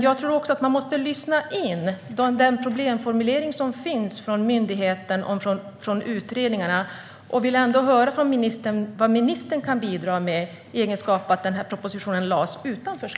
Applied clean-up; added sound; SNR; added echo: none; none; none; none.